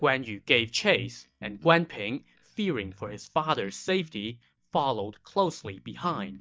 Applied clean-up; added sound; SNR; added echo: neural mask model DeepFilterNet 3.